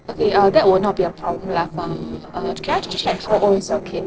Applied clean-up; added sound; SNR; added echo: neural separator model SepFormer DNS4.